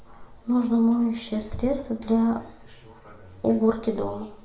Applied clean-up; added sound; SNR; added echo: none; none; none; reverberation time 0.5 s.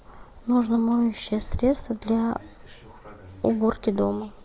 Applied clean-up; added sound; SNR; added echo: none; none; none; none.